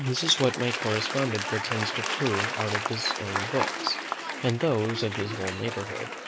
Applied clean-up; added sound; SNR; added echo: none; Applause / Crowd; 3 dB; none.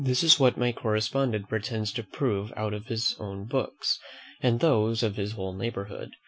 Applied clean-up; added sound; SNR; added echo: none; none; none; none.